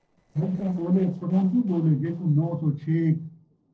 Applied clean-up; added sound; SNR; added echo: neural separator model SepFormer DNS4.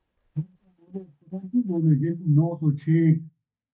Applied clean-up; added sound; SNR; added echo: neural mask model DeepFilterNet 3.